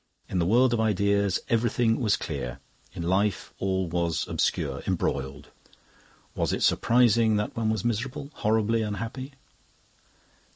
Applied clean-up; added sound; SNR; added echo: none; none; none; none.